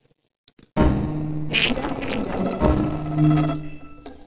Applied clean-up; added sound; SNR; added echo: neural separator model SepFormer DNS4.